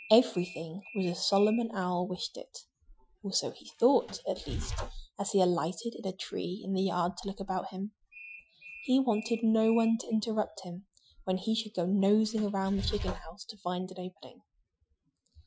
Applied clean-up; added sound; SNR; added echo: classical method Wiener filter.